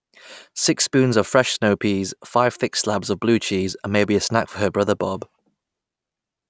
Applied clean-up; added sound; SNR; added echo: none; none; none; none.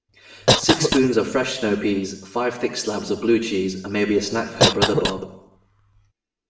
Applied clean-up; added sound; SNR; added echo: none; Cough; 0 dB; reverberation time 0.7 s.